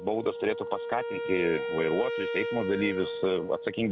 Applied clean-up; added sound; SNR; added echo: none; Wind instrument, woodwind instrument; 4 dB; none.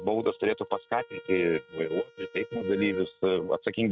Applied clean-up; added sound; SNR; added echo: neural mask model RNNoise.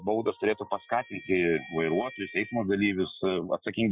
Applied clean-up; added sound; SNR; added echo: classical method Wiener filter.